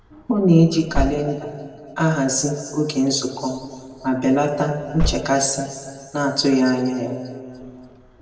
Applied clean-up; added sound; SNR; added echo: none; Slam / Car; 10 dB; reverberation time 2.0 s.